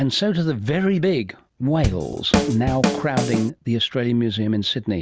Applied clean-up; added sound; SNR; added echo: none; Drum / Drum kit; 1 dB; none.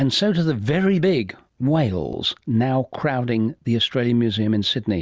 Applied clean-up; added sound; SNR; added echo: none; none; none; none.